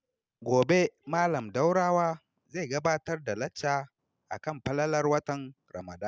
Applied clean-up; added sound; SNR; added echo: none; none; none; none.